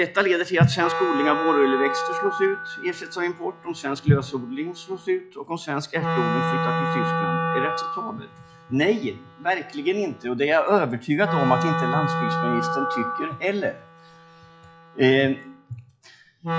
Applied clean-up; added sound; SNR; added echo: classical method log-MMSE.